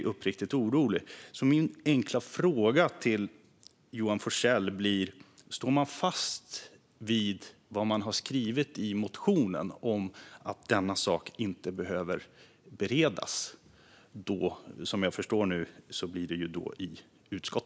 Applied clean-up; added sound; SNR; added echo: none; none; none; none.